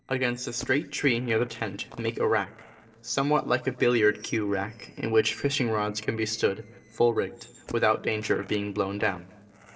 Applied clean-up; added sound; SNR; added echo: neural separator model SepFormer DNS4.